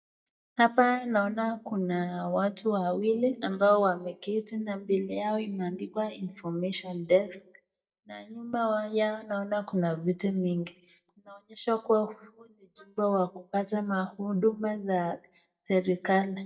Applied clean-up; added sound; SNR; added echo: neural mask model DeepFilterNet 3.